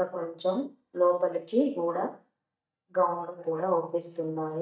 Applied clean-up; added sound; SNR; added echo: neural mask model DeepFilterNet 3.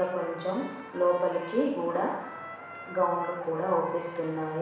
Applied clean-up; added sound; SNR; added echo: none; Trumpet; 15 dB; reverberation time 1.1 s.